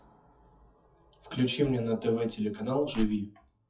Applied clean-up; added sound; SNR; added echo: classical method WPE with log-MMSE.